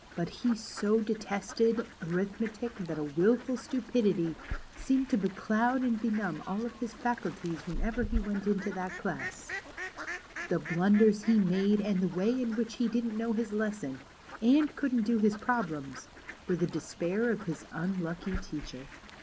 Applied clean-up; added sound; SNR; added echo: none; Fowl; 13 dB; none.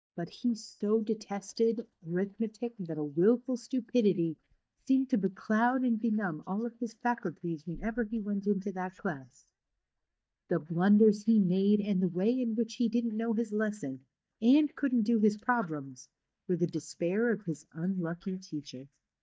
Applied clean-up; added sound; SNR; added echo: neural mask model DeepFilterNet 3.